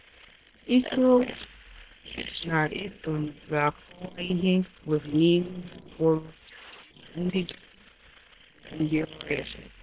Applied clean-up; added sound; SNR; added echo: neural separator model SepFormer WHAM!.